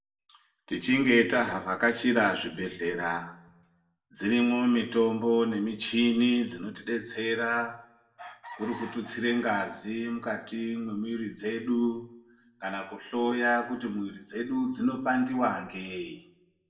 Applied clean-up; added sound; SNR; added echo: none; Chicken, rooster; 17 dB; reverberation time 0.5 s.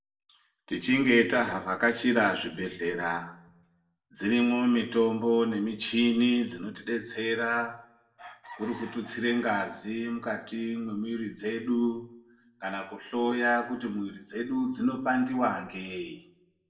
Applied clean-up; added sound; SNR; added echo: neural separator model SepFormer DNS4.